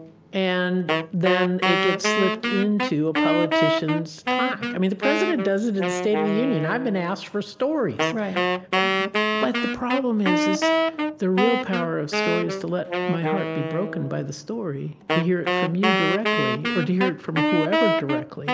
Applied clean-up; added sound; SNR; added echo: none; Wind instrument, woodwind instrument; 0 dB; none.